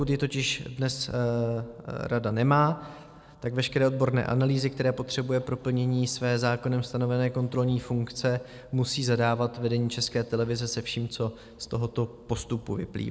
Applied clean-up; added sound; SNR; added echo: none; none; none; none.